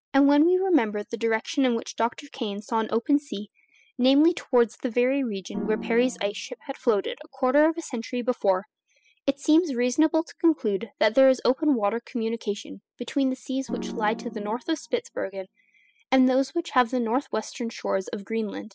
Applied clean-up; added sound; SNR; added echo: classical method spectral subtraction.